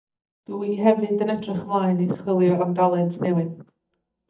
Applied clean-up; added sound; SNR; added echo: neural mask model DeepFilterNet 3.